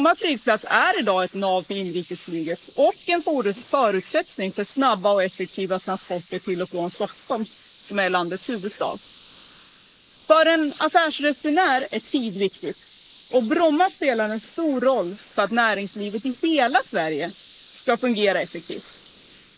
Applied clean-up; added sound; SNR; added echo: neural mask model Resemble Enhance denoiser.